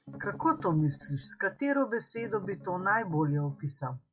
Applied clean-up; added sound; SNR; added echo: classical method log-MMSE.